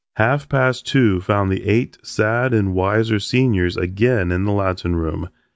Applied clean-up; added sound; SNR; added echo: none; none; none; none.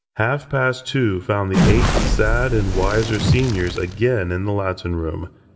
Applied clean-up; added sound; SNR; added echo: none; Crackle; -1 dB; reverberation time 1.0 s.